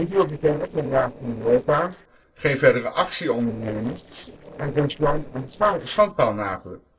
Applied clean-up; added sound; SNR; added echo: neural separator model SepFormer DNS4.